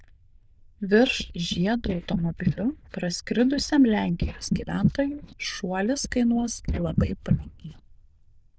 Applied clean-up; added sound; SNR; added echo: neural diffusion model UNIVERSE++.